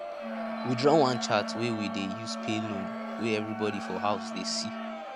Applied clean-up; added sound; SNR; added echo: none; Crowd + Wind instrument, woodwind instrument; 5 dB; none.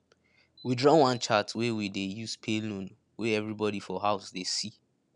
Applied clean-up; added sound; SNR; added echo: none; none; none; none.